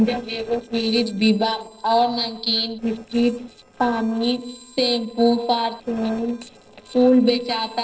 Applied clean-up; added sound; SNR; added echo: neural separator model SepFormer DNS4.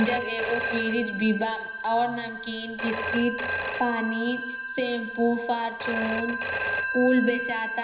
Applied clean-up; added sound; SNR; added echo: none; Telephone; -5 dB; reverberation time 0.9 s.